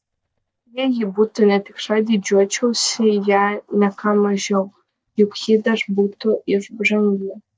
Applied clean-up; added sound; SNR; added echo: neural mask model DeepFilterNet 3.